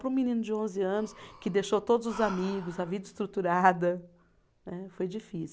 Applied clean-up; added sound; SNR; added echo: none; Breathing; 18 dB; none.